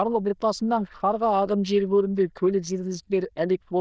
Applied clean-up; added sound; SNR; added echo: neural diffusion model UNIVERSE++.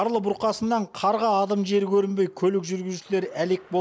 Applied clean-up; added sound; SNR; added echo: none; none; none; none.